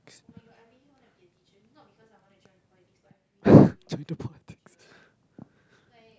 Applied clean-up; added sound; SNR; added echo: none; none; none; none.